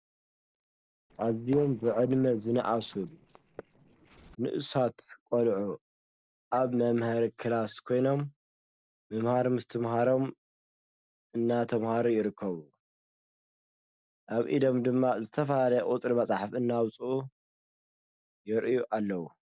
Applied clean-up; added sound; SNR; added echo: neural separator model SepFormer DNS4.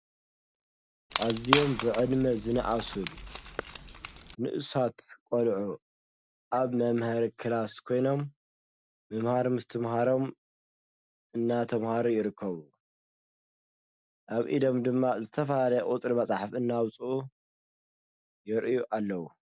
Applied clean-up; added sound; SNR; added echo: none; Wood; 5 dB; none.